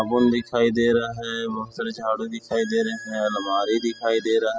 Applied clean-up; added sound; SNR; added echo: classical method spectral subtraction.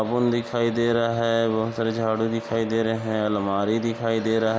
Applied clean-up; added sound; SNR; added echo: none; none; none; none.